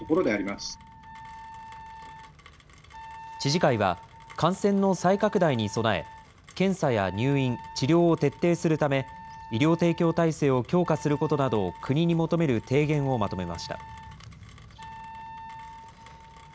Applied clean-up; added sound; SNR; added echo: none; Wind instrument, woodwind instrument + Rain; 17 dB; none.